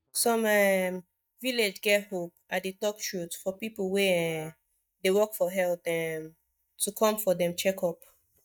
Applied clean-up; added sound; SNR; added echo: neural mask model DeepFilterNet 3.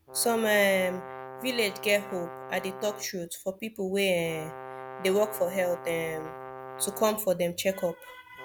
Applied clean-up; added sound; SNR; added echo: none; Brass instrument; 13 dB; none.